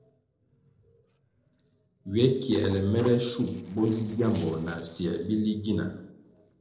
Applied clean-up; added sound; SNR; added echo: neural separator model SepFormer DNS4.